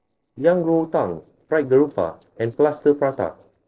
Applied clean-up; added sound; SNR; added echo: neural separator model SepFormer DNS4.